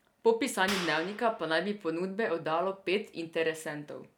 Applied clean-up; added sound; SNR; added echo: none; Clapping; 13 dB; none.